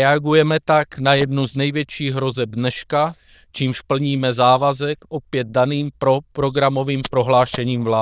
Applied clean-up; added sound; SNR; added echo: neural diffusion model UNIVERSE++.